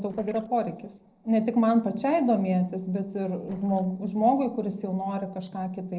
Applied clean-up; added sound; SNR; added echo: neural separator model SepFormer DNS4.